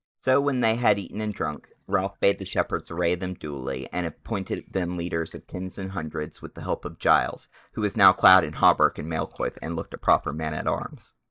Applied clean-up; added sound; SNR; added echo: neural mask model DeepFilterNet 3.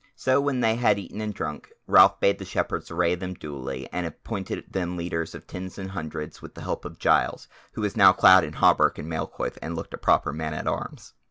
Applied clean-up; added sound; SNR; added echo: none; none; none; none.